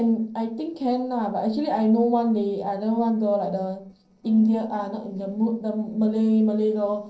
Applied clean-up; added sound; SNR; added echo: neural separator model SepFormer DNS4.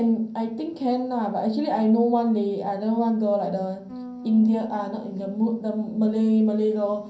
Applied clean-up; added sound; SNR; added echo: none; Bass guitar; 20 dB; reverberation time 0.5 s.